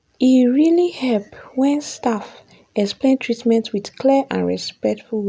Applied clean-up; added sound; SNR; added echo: none; none; none; none.